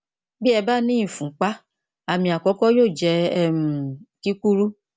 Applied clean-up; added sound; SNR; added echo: none; none; none; none.